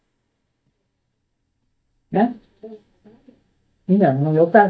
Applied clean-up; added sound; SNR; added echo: neural mask model DeepFilterNet 3.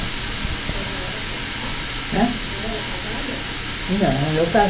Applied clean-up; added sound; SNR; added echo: none; Water tap, faucet; -1 dB; reverberation time 0.3 s.